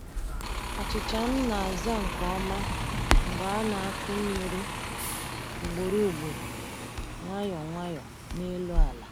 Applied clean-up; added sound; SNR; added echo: none; Crackle + Bus; -2 dB; none.